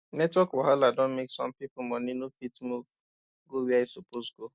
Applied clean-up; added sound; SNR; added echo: none; none; none; none.